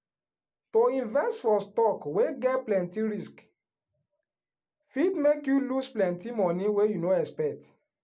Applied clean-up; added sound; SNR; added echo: none; none; none; none.